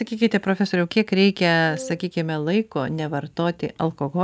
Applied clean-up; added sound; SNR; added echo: none; Wind instrument, woodwind instrument; 15 dB; none.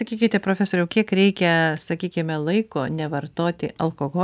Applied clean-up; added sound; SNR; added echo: none; none; none; none.